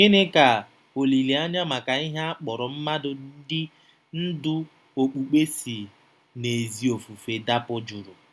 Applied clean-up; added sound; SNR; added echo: none; none; none; none.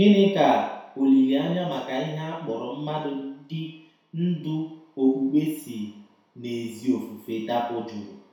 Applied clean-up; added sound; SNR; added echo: none; none; none; reverberation time 0.7 s.